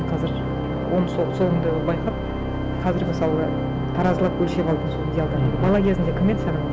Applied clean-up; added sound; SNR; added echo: none; Organ; 1 dB; none.